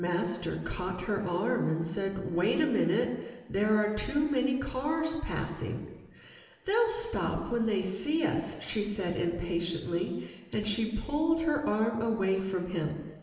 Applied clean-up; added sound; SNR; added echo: none; none; none; reverberation time 1.3 s.